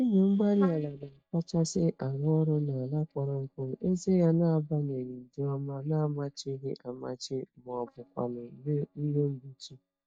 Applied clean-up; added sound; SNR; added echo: neural mask model DeepFilterNet 3.